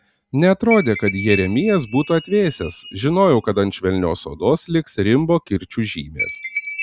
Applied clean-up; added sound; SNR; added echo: none; Chime; 13 dB; none.